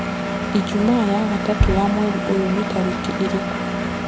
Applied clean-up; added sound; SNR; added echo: none; Engine + Bass drum; 0 dB; none.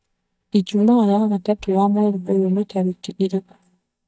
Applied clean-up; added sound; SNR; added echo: neural mask model DeepFilterNet 3.